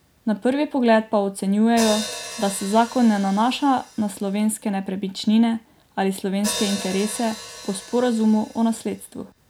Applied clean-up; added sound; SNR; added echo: none; Hi-hat; 15 dB; none.